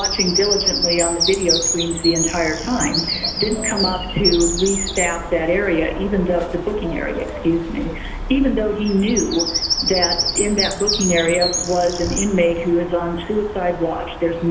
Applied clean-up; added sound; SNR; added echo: none; Bird vocalization, bird call, bird song; 3 dB; reverberation time 0.8 s.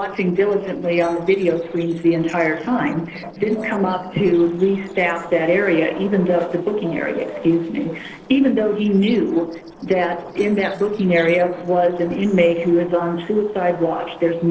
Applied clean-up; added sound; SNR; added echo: neural separator model SepFormer DNS4.